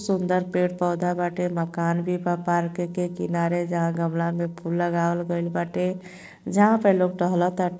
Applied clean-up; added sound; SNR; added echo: neural separator model SepFormer DNS4.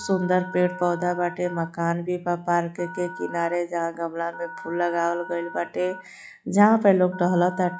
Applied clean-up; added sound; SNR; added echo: classical method log-MMSE.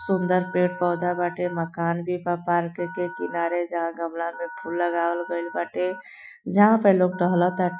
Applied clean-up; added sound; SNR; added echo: classical method Wiener filter.